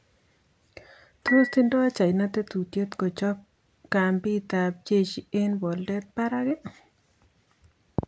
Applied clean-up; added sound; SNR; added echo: none; Dishes, pots, and pans / Chink, clink; 6 dB; none.